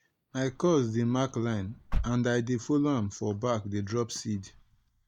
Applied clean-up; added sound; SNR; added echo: neural mask model DeepFilterNet 3.